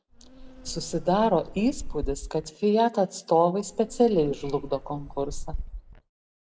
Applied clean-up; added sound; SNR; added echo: none; Insect; 10 dB; none.